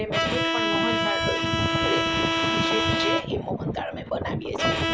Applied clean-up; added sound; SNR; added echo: none; Bowed string instrument; -3 dB; none.